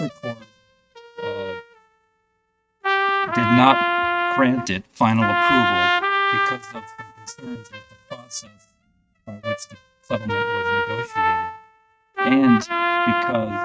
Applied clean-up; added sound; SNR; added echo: neural mask model RNNoise.